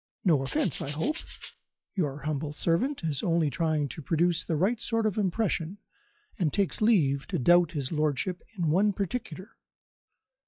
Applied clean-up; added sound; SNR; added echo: classical method log-MMSE.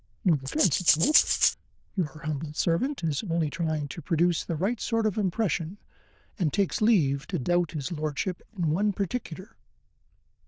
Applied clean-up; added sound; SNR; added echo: neural diffusion model UNIVERSE++.